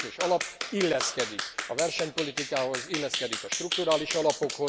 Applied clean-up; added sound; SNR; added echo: none; Clapping; 5 dB; none.